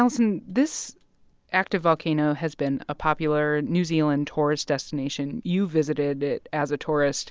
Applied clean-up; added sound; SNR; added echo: none; none; none; none.